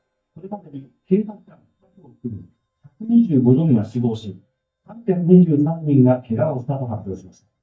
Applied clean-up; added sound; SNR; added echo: neural mask model DeepFilterNet 3.